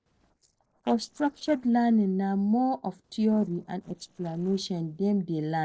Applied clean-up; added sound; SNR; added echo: neural separator model SepFormer DNS4.